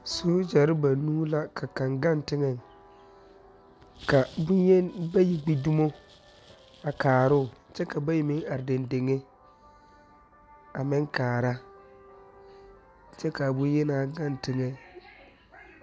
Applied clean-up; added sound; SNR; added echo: none; none; none; none.